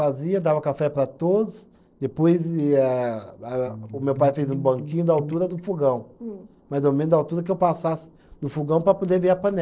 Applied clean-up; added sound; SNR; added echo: neural separator model SepFormer DNS4.